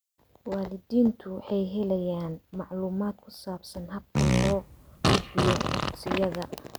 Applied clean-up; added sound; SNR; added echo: none; Fart; -4 dB; none.